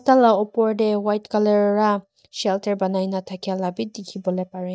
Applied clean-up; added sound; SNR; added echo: neural mask model DeepFilterNet 3.